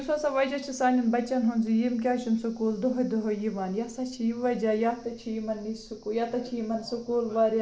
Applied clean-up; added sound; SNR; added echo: none; none; none; none.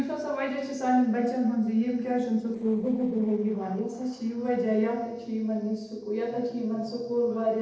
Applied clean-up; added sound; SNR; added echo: neural separator model SepFormer DNS4.